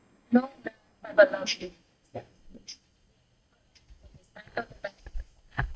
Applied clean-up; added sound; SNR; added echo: neural mask model DeepFilterNet 3.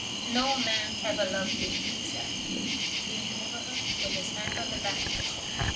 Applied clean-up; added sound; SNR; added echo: none; Cricket; -5 dB; reverberation time 0.2 s.